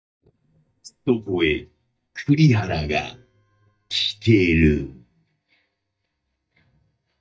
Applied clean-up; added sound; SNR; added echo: neural mask model DeepFilterNet 3.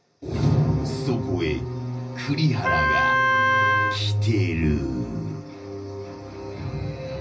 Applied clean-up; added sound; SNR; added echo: none; Wind instrument, woodwind instrument; -3 dB; reverberation time 0.4 s.